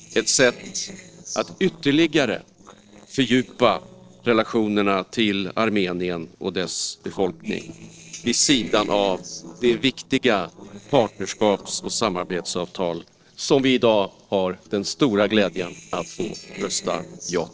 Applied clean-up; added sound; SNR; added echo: neural separator model SepFormer DNS4.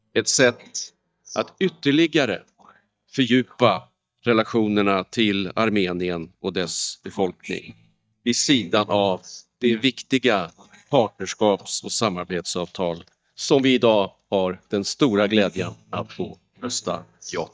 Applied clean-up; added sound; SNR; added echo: neural mask model DeepFilterNet 3.